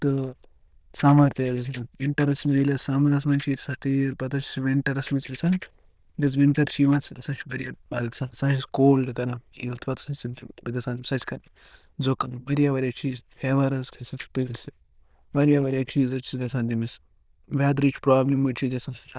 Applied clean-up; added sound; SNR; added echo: neural diffusion model UNIVERSE++.